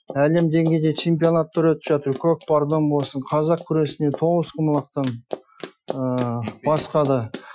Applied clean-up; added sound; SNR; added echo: classical method Wiener filter.